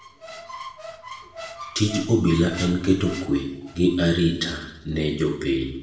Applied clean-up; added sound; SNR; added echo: none; Squeak; 16 dB; reverberation time 0.8 s.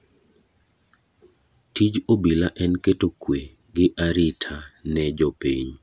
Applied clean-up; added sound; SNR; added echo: none; none; none; none.